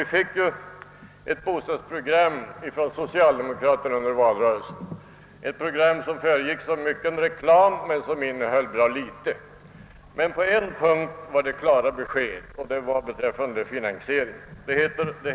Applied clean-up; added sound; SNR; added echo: none; none; none; none.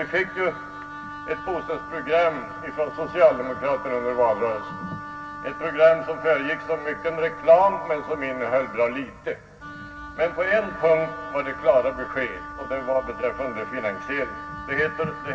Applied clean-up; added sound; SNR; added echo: none; Wind instrument, woodwind instrument; 12 dB; reverberation time 0.4 s.